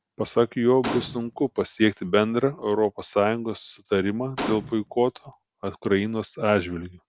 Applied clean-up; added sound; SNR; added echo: none; Gunshot, gunfire; 10 dB; none.